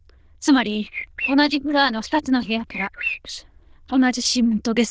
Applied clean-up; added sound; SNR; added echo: neural diffusion model UNIVERSE++.